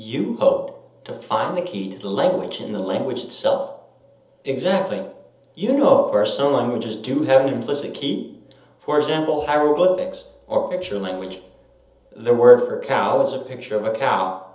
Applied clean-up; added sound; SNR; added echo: none; none; none; reverberation time 0.7 s.